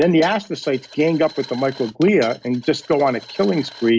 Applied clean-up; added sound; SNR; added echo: none; Coin (dropping); 20 dB; none.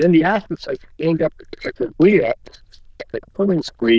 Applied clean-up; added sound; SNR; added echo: neural diffusion model UNIVERSE++.